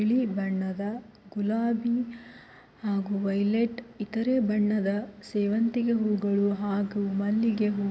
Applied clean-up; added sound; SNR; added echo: none; none; none; none.